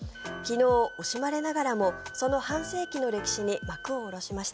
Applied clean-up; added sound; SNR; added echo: none; Wind instrument, woodwind instrument; 15 dB; none.